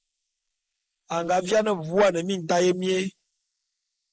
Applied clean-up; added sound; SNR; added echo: neural mask model Resemble Enhance denoiser.